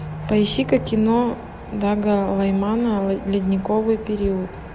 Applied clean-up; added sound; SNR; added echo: none; none; none; none.